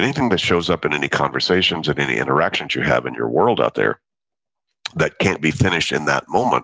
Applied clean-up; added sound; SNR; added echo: none; none; none; none.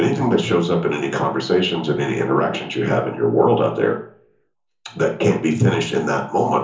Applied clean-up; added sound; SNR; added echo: none; none; none; reverberation time 0.8 s.